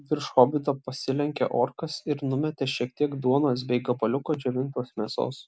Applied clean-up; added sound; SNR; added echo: none; none; none; none.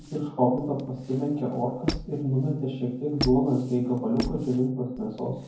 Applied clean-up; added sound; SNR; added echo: none; Squeak; 11 dB; reverberation time 0.9 s.